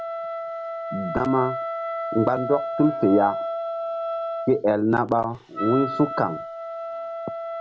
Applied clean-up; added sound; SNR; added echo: none; Wind instrument, woodwind instrument; 5 dB; none.